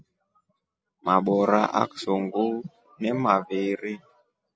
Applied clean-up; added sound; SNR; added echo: none; none; none; none.